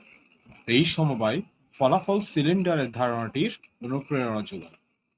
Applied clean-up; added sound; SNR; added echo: neural mask model RNNoise.